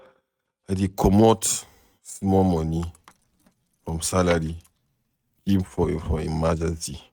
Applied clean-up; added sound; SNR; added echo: neural mask model RNNoise.